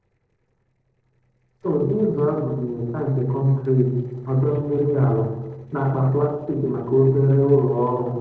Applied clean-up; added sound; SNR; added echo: neural separator model SepFormer DNS4.